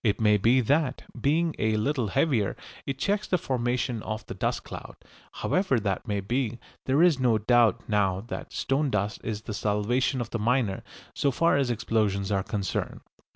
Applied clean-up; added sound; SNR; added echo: none; none; none; none.